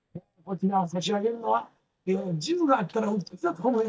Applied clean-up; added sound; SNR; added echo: neural mask model DeepFilterNet 3.